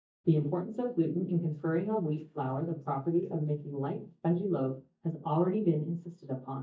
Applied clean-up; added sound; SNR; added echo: neural mask model DeepFilterNet 3.